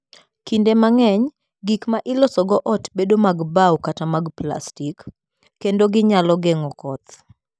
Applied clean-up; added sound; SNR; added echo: none; none; none; none.